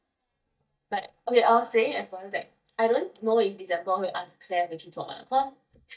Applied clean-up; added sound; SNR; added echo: neural mask model DeepFilterNet 3.